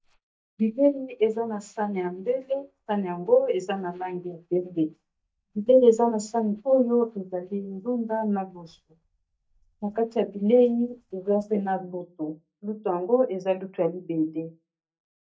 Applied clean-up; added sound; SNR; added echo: neural mask model DeepFilterNet 3.